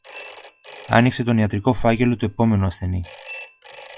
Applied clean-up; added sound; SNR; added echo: classical method log-MMSE.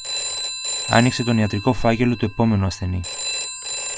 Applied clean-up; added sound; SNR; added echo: none; Telephone; 7 dB; none.